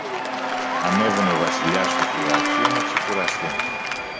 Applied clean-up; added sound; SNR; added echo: none; Applause / Crowd / Cheering + Brass instrument; -5 dB; none.